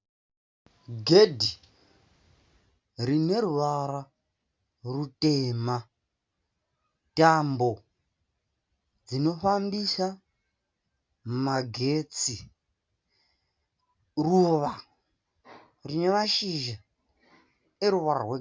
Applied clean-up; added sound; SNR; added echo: none; none; none; none.